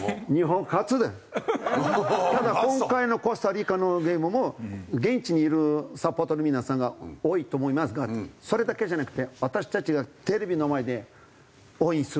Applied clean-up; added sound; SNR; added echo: none; none; none; none.